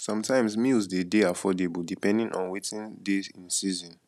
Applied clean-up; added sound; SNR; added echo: none; none; none; none.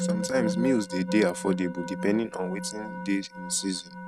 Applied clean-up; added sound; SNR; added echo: neural mask model RNNoise.